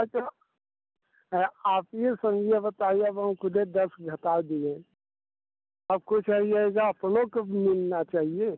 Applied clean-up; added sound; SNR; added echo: none; none; none; none.